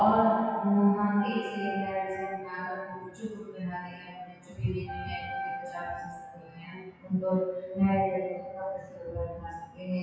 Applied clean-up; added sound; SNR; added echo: classical method WPE with log-MMSE.